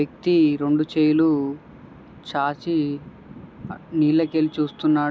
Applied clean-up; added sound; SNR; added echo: none; none; none; none.